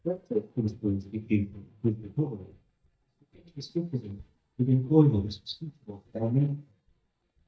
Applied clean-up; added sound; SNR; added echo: neural mask model DeepFilterNet 3.